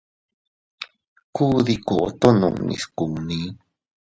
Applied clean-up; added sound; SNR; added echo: none; none; none; none.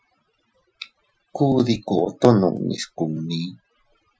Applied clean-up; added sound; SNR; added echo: classical method Wiener filter.